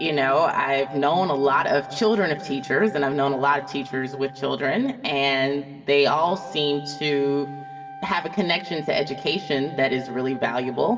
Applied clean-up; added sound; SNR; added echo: none; Wind instrument, woodwind instrument; 16 dB; reverberation time 2.1 s.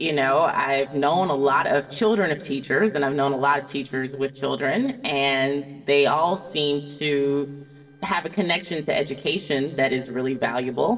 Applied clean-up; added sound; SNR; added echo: neural separator model SepFormer DNS4.